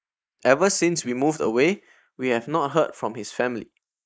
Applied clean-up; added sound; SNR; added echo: neural mask model Resemble Enhance denoiser.